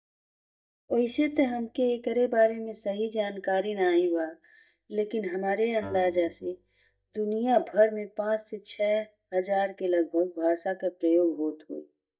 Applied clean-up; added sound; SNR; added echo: neural mask model DeepFilterNet 3.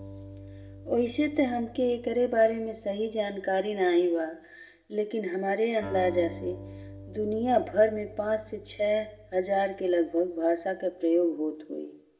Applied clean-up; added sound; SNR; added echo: none; Acoustic guitar; 18 dB; reverberation time 0.6 s.